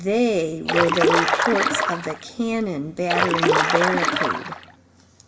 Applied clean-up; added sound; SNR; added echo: none; Stream; -3 dB; reverberation time 1.4 s.